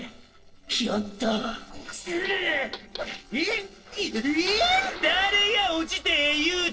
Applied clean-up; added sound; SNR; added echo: neural separator model SepFormer DNS4.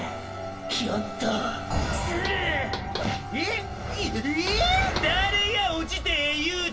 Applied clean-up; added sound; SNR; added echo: none; Knock; 14 dB; reverberation time 0.2 s.